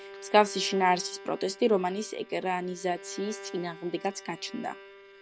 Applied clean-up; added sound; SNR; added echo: none; Bowed string instrument; 16 dB; none.